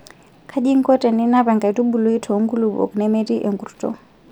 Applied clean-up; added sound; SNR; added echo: none; none; none; none.